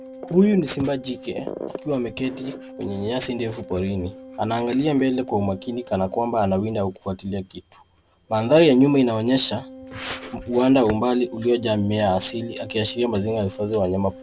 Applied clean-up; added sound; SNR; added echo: none; Organ; 19 dB; none.